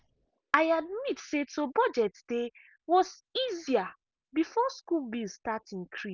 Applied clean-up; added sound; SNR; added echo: none; none; none; none.